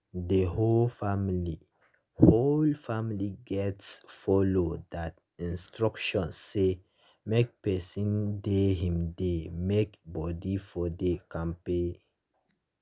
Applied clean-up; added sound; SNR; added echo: none; none; none; none.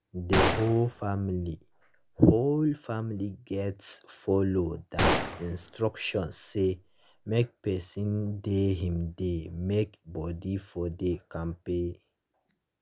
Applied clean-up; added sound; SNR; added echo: none; Gunshot, gunfire; 3 dB; none.